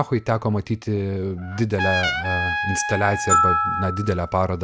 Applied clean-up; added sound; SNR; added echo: none; Trumpet + Glockenspiel; 2 dB; none.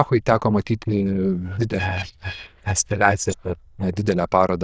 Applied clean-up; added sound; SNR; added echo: neural diffusion model UNIVERSE++.